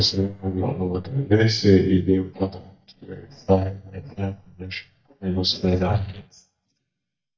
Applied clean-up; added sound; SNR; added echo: neural mask model DeepFilterNet 3.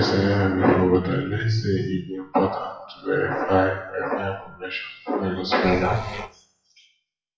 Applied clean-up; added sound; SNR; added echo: classical method WPE with log-MMSE.